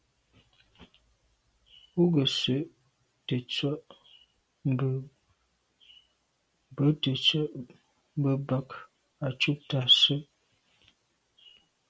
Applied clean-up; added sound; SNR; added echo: none; none; none; none.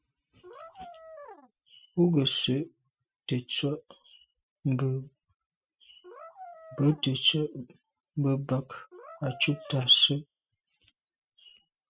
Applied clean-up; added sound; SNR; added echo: classical method spectral subtraction.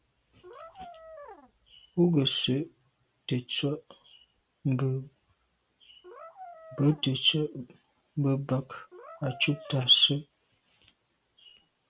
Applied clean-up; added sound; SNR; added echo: none; Brass instrument; 17 dB; none.